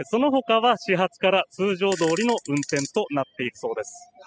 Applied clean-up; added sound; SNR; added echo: classical method spectral subtraction.